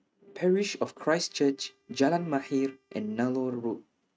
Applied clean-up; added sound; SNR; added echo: neural mask model RNNoise.